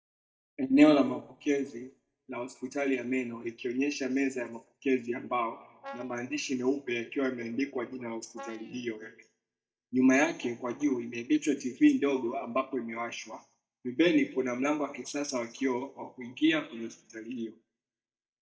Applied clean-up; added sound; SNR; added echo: neural mask model DeepFilterNet 3.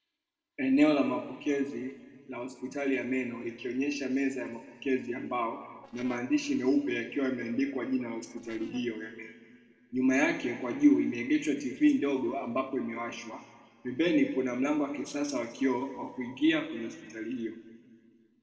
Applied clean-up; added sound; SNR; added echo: neural separator model SepFormer DNS4.